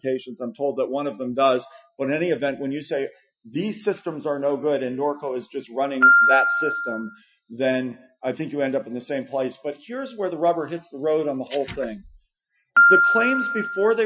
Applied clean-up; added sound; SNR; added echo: classical method Wiener filter.